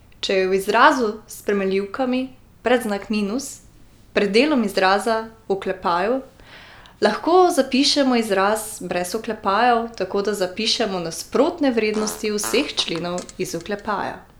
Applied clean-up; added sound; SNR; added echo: none; Fart; 17 dB; none.